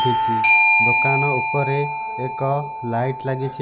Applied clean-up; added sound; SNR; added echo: none; Bell / Doorbell; -4 dB; none.